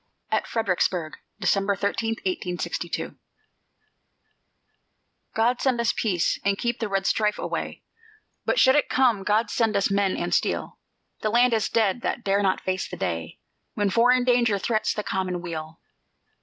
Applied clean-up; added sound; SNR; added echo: none; none; none; none.